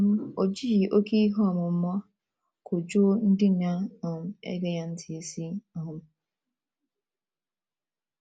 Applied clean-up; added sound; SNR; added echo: none; none; none; none.